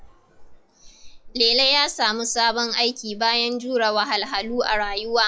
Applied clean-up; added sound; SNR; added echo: classical method log-MMSE.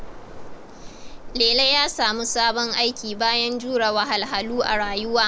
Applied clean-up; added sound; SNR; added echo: none; Waves, surf; 12 dB; none.